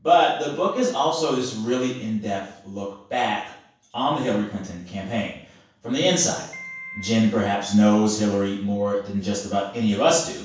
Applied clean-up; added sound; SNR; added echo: none; Piano; 15 dB; reverberation time 0.7 s.